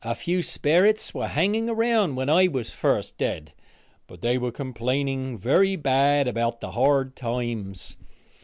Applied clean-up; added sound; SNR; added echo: none; none; none; none.